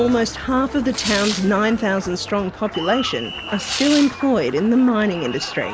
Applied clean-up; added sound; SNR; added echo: none; Tearing + Applause; 11 dB; none.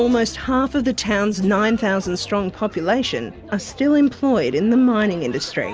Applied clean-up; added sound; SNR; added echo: none; none; none; none.